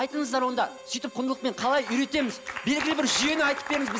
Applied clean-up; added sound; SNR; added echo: none; Harmonica; 20 dB; none.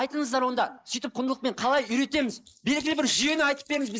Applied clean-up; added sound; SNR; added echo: neural mask model Resemble Enhance denoiser.